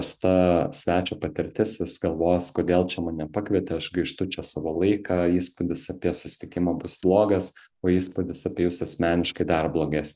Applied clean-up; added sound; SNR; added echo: none; none; none; none.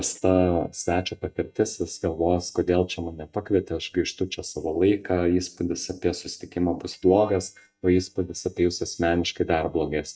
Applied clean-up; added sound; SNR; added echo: neural mask model DeepFilterNet 3.